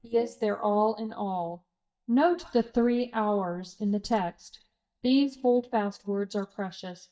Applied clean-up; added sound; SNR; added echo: neural mask model DeepFilterNet 3.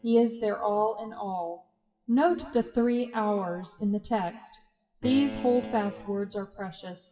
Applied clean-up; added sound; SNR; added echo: classical method WPE with log-MMSE.